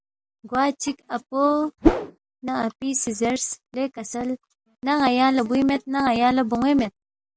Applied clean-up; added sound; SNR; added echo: none; Whoosh, swoosh, swish; -4 dB; none.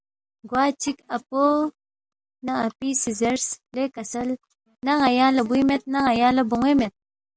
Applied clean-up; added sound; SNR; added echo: none; none; none; none.